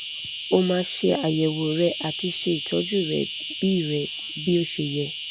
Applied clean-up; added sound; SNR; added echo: none; Insect; -3 dB; none.